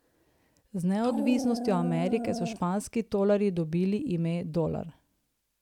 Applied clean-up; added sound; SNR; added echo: none; Dog; 4 dB; none.